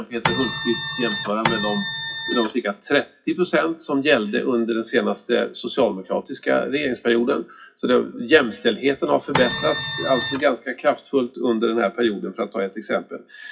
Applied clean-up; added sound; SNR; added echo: classical method WPE with log-MMSE.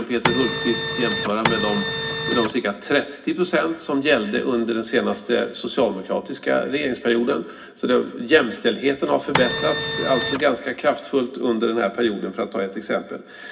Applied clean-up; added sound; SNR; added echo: none; Printer; 1 dB; reverberation time 0.4 s.